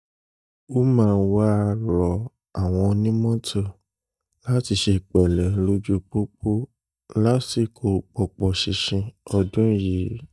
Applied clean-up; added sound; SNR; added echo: neural mask model DeepFilterNet 3.